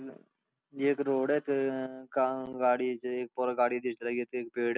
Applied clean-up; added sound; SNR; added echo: none; none; none; none.